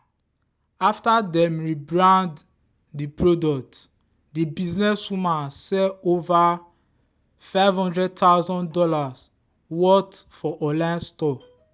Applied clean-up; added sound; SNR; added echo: none; none; none; none.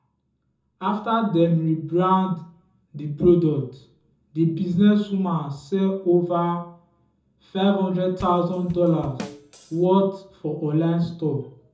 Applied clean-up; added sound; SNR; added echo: none; Drum kit; 16 dB; reverberation time 0.5 s.